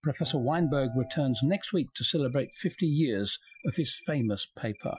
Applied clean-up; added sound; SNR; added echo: classical method Wiener filter.